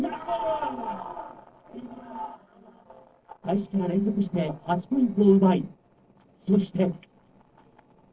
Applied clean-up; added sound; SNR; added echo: neural separator model SepFormer DNS4.